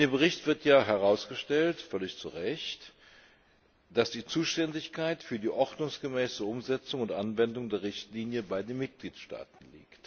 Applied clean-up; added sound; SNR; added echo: none; none; none; none.